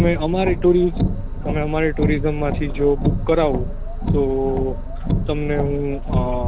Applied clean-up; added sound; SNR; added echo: none; Car; 1 dB; none.